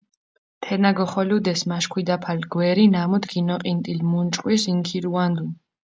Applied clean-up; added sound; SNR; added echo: none; none; none; none.